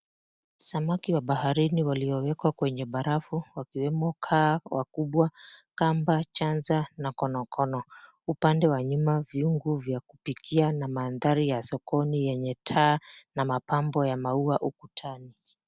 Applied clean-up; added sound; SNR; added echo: none; none; none; none.